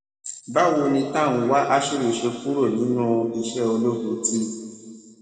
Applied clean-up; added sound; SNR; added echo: none; none; none; reverberation time 2.0 s.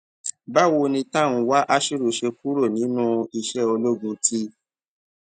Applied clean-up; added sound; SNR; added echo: none; none; none; none.